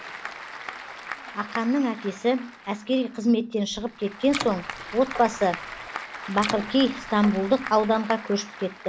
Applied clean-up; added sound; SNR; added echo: none; Water / Splash, splatter + Applause / Crowd; 11 dB; none.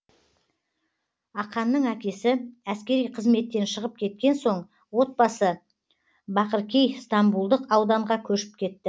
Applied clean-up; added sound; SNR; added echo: none; none; none; none.